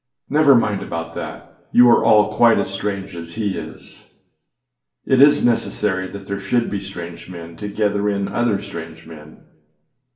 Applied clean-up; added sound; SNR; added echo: none; none; none; reverberation time 0.8 s.